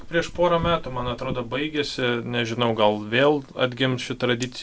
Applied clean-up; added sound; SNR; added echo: none; Fire; 15 dB; none.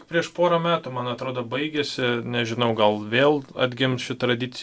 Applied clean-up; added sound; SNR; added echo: none; none; none; none.